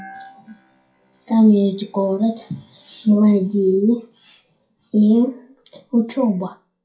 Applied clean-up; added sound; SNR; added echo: classical method WPE with log-MMSE.